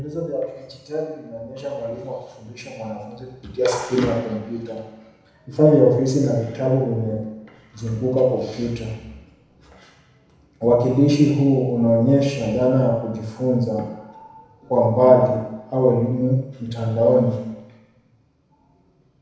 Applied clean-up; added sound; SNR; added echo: none; none; none; reverberation time 1.0 s.